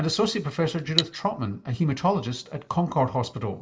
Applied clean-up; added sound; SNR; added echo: none; Cutlery, silverware; 4 dB; reverberation time 0.5 s.